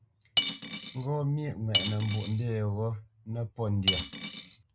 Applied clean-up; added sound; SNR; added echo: none; Cutlery, silverware / Dishes, pots, and pans; -1 dB; none.